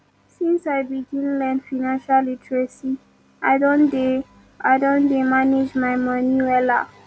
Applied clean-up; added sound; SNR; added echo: none; none; none; none.